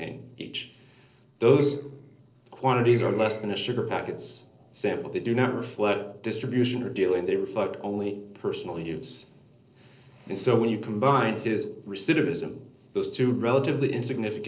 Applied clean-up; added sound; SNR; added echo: neural separator model SepFormer DNS4.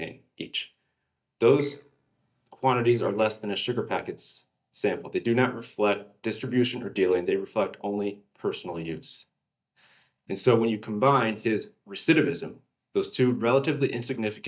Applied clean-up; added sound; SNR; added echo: neural mask model DeepFilterNet 3.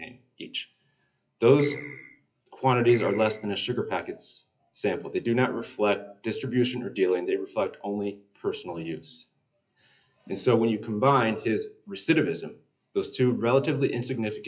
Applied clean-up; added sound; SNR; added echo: classical method WPE with log-MMSE.